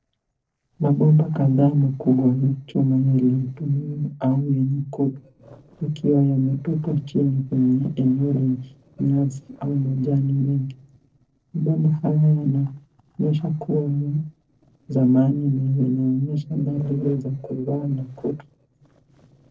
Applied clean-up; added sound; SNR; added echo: neural separator model SepFormer DNS4.